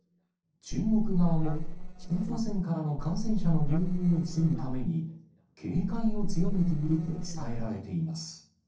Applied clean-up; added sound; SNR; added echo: neural separator model SepFormer DNS4.